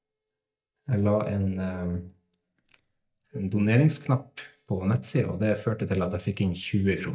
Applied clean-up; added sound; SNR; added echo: neural mask model DeepFilterNet 3.